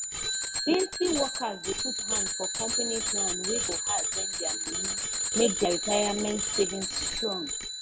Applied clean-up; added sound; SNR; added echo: none; Bicycle bell; -1 dB; none.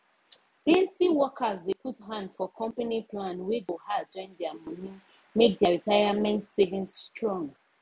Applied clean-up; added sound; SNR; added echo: none; none; none; none.